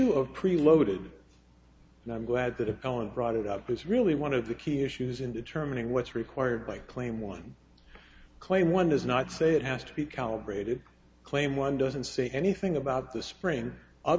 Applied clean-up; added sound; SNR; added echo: none; none; none; none.